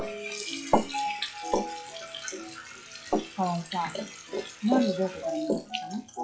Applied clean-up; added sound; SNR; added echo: classical method log-MMSE.